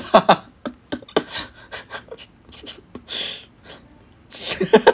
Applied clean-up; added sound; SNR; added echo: none; none; none; none.